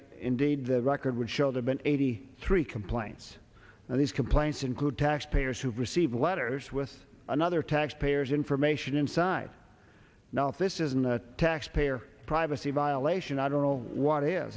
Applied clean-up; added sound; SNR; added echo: none; none; none; none.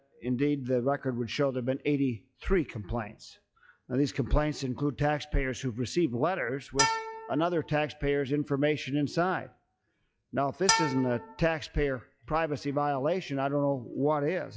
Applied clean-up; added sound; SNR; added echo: classical method log-MMSE.